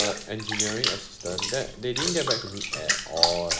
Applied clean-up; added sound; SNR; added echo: none; Bathtub (filling or washing) / Water; -2 dB; none.